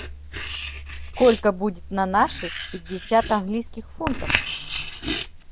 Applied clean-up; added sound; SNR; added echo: none; Writing; 6 dB; none.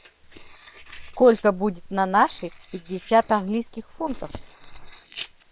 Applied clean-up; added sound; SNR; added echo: neural separator model SepFormer WHAM!.